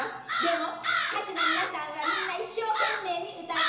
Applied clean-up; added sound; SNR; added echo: none; Crow; -2 dB; reverberation time 0.7 s.